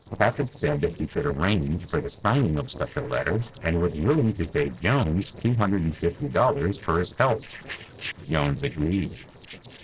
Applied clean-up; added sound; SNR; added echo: neural separator model SepFormer DNS4.